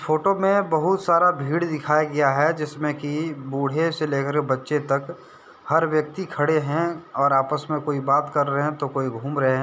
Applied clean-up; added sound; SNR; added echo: none; none; none; none.